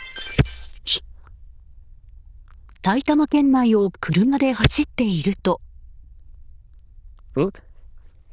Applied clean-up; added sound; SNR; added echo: neural diffusion model UNIVERSE++.